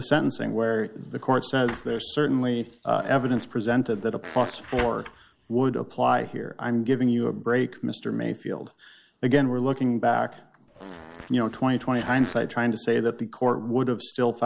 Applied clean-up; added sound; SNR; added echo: none; Fart; 18 dB; none.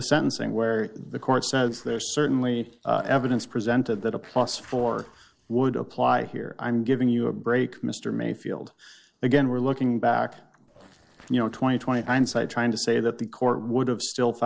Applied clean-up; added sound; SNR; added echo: neural separator model SepFormer DNS4.